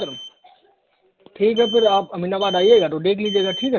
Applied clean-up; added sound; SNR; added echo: none; Alarm; 13 dB; none.